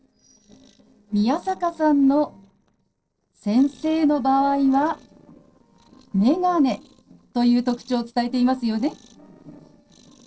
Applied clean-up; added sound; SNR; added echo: neural separator model SepFormer DNS4.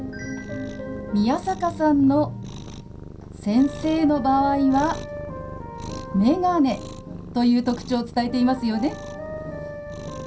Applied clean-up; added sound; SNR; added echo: none; Cat; 15 dB; reverberation time 0.3 s.